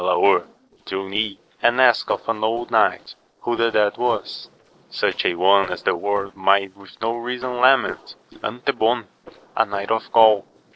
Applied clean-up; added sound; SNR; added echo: neural separator model SepFormer DNS4.